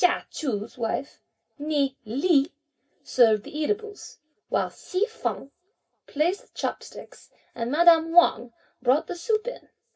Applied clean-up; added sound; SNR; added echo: none; none; none; reverberation time 0.4 s.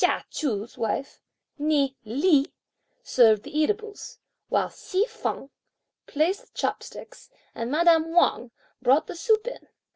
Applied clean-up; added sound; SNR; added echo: none; none; none; none.